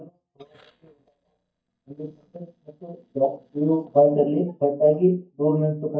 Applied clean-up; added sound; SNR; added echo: neural mask model DeepFilterNet 3.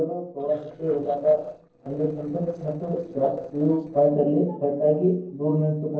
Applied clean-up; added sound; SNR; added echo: neural separator model SepFormer DNS4.